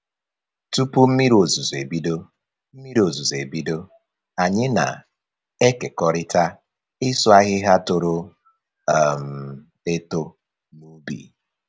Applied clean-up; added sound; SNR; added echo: none; none; none; none.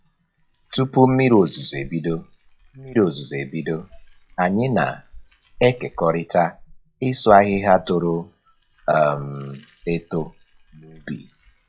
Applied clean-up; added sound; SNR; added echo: classical method log-MMSE.